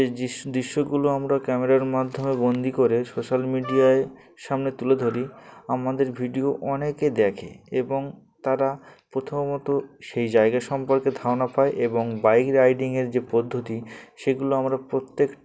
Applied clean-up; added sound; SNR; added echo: none; Wind instrument, woodwind instrument; 13 dB; none.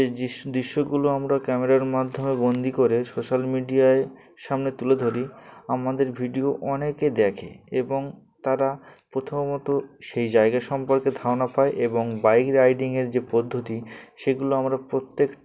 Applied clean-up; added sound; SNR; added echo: none; none; none; none.